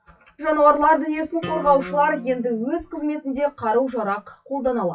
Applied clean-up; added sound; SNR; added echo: classical method WPE with log-MMSE.